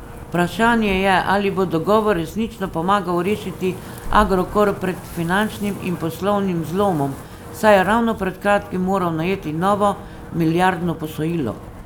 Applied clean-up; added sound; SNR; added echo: none; Wind; 16 dB; none.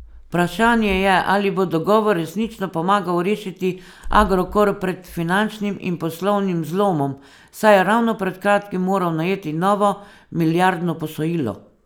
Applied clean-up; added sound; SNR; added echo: none; none; none; none.